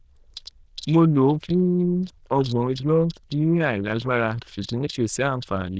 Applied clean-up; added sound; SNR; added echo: neural diffusion model UNIVERSE++.